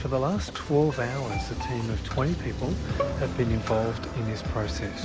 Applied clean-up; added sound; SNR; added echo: none; Bowed string instrument; 10 dB; none.